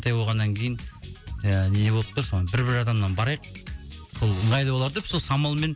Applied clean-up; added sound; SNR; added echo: none; none; none; none.